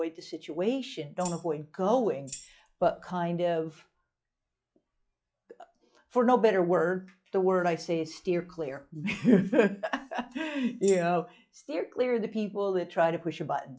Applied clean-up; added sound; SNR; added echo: classical method log-MMSE.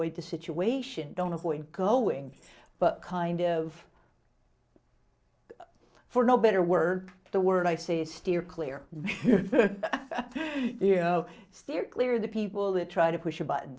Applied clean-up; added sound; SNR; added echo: neural separator model SepFormer DNS4.